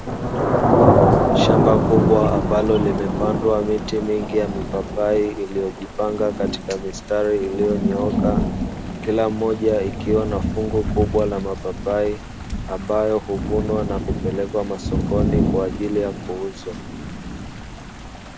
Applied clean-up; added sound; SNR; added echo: none; Thunder / Rain; -1 dB; none.